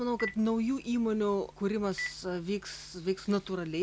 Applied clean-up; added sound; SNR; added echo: none; Telephone; 14 dB; none.